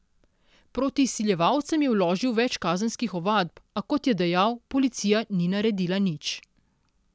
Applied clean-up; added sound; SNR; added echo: none; none; none; none.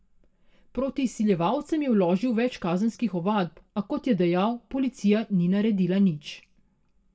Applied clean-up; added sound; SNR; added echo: none; none; none; reverberation time 0.2 s.